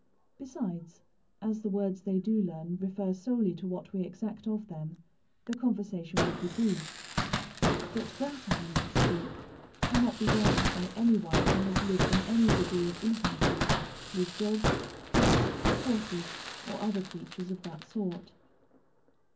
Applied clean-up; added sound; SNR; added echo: none; Fireworks; 0 dB; reverberation time 0.3 s.